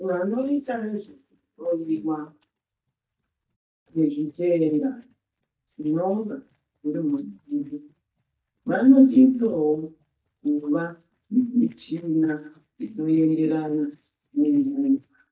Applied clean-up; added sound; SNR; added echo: neural mask model DeepFilterNet 3.